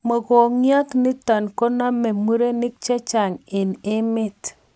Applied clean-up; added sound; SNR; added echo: none; none; none; none.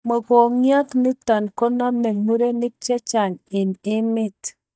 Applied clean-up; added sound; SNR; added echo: neural mask model DeepFilterNet 3.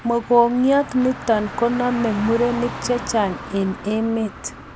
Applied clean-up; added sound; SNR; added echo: none; Car; 12 dB; none.